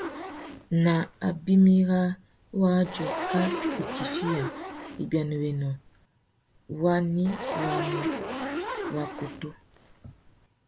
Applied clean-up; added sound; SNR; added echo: none; Zipper (clothing); 8 dB; none.